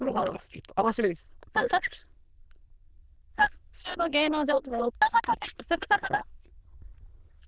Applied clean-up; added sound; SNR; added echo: neural diffusion model UNIVERSE++.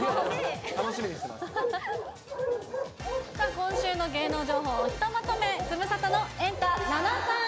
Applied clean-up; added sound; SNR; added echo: none; Bark; 5 dB; none.